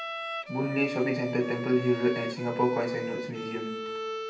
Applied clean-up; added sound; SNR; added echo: none; Bowed string instrument; 7 dB; reverberation time 0.7 s.